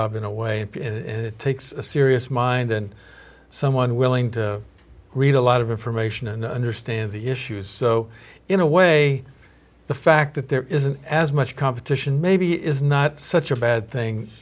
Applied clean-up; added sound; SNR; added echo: none; none; none; none.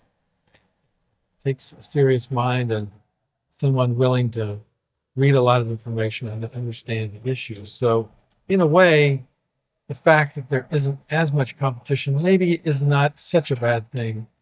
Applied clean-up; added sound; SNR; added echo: neural mask model DeepFilterNet 3.